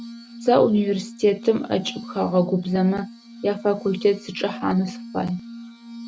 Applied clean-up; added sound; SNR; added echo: none; Glass; 15 dB; none.